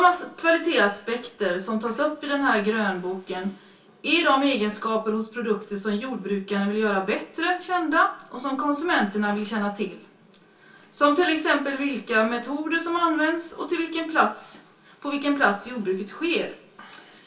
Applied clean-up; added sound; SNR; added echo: none; none; none; reverberation time 0.3 s.